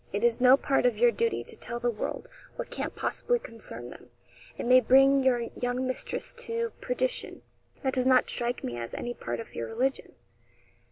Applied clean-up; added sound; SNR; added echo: none; none; none; none.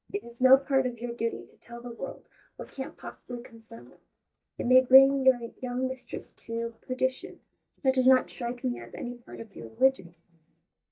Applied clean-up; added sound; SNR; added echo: neural mask model DeepFilterNet 3.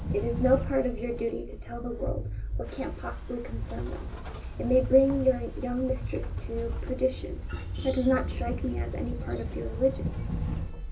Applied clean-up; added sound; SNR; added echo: none; Train; 3 dB; reverberation time 0.4 s.